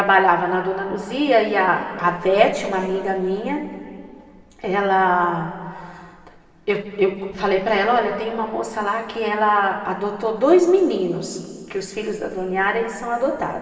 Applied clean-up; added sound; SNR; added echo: none; none; none; reverberation time 2.4 s.